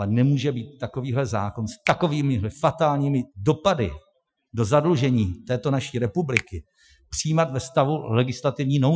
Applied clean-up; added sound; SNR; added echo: classical method Wiener filter.